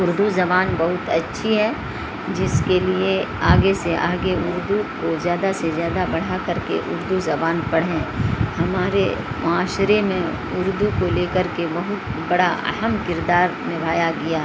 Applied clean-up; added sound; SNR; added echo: none; none; none; none.